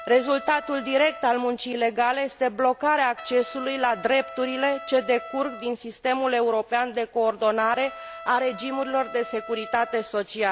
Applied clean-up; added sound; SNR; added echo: none; Trumpet; 16 dB; none.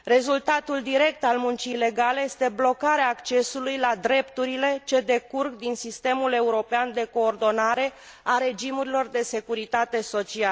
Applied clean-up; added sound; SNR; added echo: none; none; none; none.